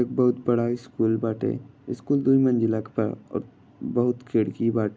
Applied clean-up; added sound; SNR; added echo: none; none; none; none.